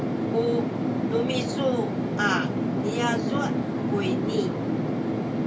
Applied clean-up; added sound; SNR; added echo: none; Fixed-wing aircraft, airplane; -4 dB; reverberation time 0.2 s.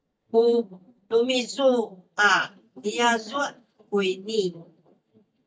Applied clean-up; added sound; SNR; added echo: neural mask model DeepFilterNet 3.